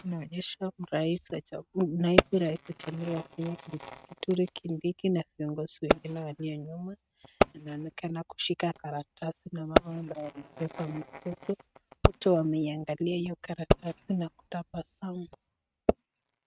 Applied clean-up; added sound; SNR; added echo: neural mask model RNNoise.